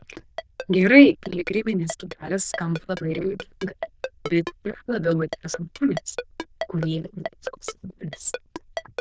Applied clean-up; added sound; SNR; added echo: neural diffusion model UNIVERSE++.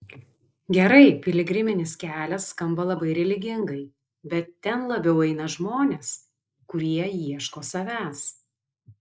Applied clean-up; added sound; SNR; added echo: neural mask model Resemble Enhance denoiser.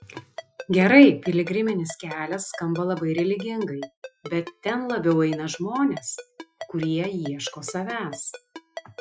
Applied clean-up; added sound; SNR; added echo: classical method Wiener filter.